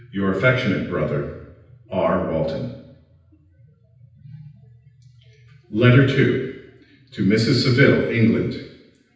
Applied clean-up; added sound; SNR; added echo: none; none; none; reverberation time 0.9 s.